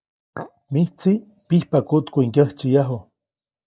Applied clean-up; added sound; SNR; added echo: neural mask model DeepFilterNet 3.